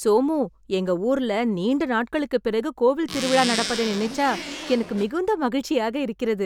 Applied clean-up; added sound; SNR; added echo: none; Zipper (clothing); 8 dB; none.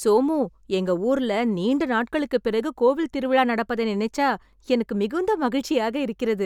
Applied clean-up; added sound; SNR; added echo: none; none; none; none.